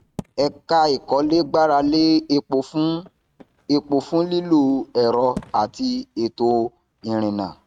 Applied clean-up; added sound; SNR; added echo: neural mask model RNNoise.